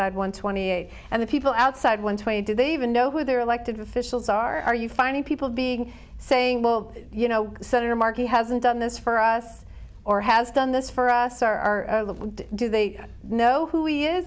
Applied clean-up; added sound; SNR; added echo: none; none; none; none.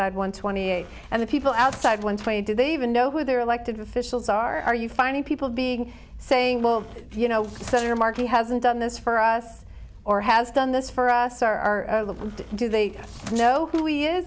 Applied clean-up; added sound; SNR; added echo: none; Squeak; 20 dB; none.